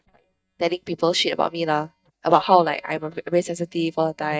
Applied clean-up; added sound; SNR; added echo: neural mask model DeepFilterNet 3.